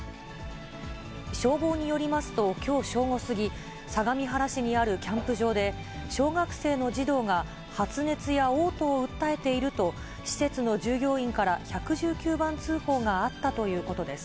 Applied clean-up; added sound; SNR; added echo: none; none; none; none.